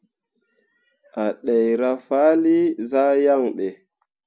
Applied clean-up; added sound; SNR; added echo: none; none; none; none.